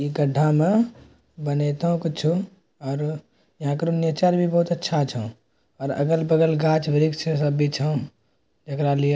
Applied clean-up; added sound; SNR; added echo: none; none; none; none.